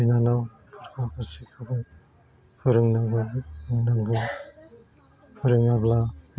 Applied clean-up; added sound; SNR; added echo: none; none; none; none.